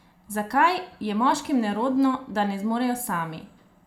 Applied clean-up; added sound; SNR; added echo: none; none; none; reverberation time 0.5 s.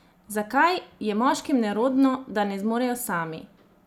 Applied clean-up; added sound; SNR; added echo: none; none; none; none.